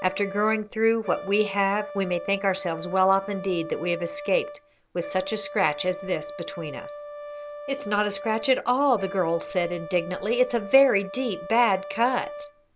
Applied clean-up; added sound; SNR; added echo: none; Brass instrument; 12 dB; none.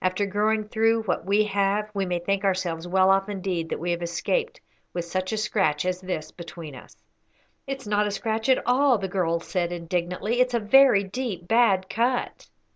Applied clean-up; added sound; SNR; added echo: none; none; none; none.